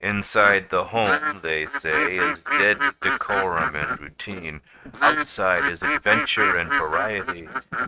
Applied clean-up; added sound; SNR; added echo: neural mask model RNNoise.